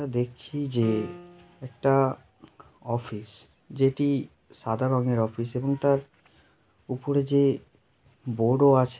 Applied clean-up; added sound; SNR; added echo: none; Piano; 15 dB; none.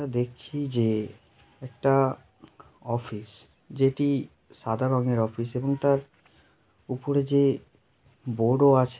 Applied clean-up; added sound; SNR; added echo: none; none; none; none.